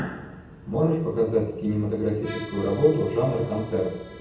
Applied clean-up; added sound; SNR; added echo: none; Accordion; 16 dB; reverberation time 0.9 s.